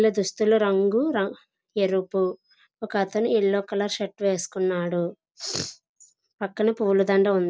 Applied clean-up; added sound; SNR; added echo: none; none; none; none.